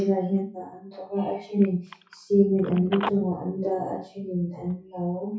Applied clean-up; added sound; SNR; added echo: classical method WPE with log-MMSE.